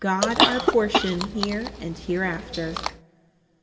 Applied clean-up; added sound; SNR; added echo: none; Chewing, mastication / Cough; -1 dB; reverberation time 1.5 s.